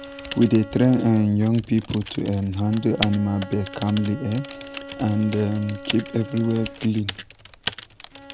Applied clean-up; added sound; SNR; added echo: none; Bowed string instrument + Typing; 12 dB; none.